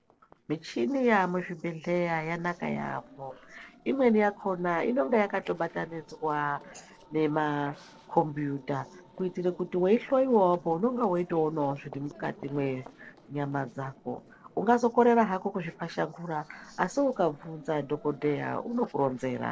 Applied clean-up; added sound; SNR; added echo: neural separator model SepFormer DNS4.